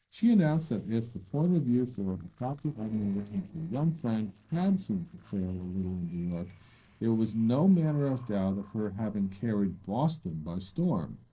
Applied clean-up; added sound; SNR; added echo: neural separator model SepFormer DNS4.